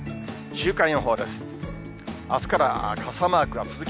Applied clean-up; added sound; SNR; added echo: none; none; none; none.